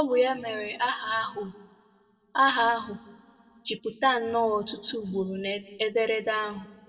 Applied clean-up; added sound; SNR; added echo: none; none; none; reverberation time 1.4 s.